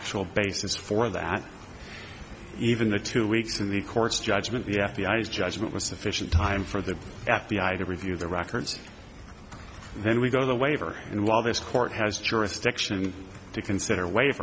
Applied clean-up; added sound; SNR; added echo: none; none; none; none.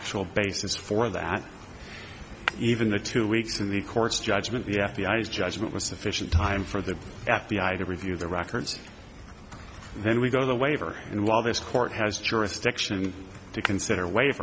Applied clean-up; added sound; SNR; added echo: none; Shatter; 8 dB; none.